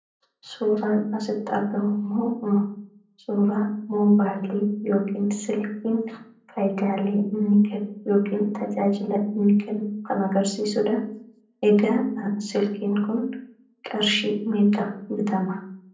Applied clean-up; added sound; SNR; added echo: none; none; none; reverberation time 0.6 s.